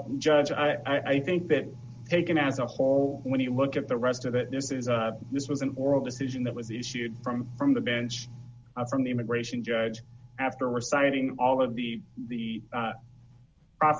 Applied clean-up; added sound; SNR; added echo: none; none; none; none.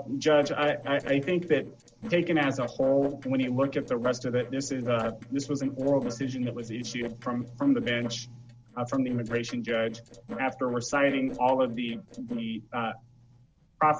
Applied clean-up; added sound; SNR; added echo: neural separator model SepFormer DNS4.